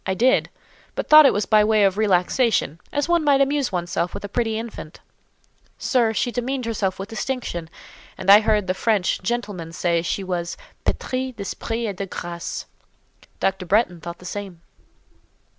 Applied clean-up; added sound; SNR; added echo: none; none; none; none.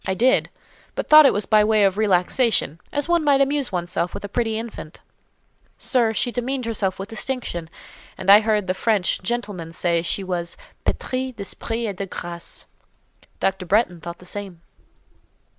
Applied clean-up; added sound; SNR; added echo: neural mask model Resemble Enhance denoiser.